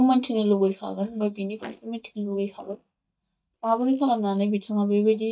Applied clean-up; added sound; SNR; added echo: neural mask model DeepFilterNet 3.